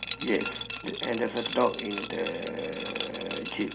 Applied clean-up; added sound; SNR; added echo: none; Liquid; 6 dB; reverberation time 0.3 s.